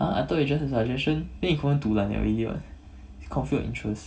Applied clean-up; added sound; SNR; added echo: none; none; none; reverberation time 0.2 s.